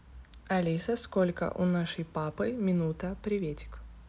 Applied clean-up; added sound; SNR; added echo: none; none; none; none.